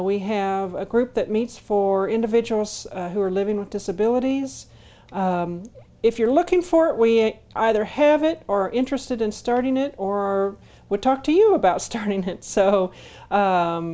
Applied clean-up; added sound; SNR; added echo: none; none; none; none.